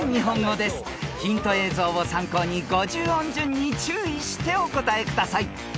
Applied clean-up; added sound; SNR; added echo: none; none; none; none.